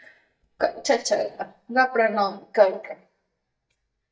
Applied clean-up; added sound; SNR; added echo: neural mask model DeepFilterNet 3.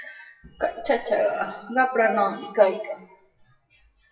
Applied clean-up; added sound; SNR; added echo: classical method WPE with log-MMSE.